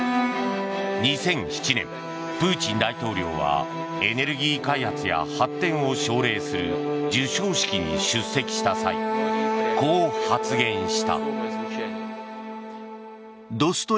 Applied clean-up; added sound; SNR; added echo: none; none; none; none.